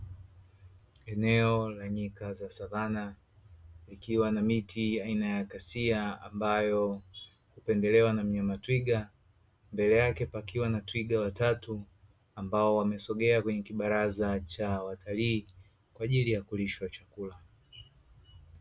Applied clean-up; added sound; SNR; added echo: none; none; none; none.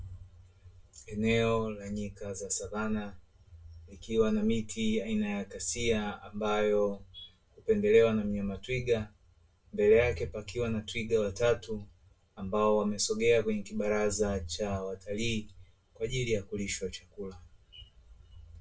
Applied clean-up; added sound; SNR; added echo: none; none; none; reverberation time 0.1 s.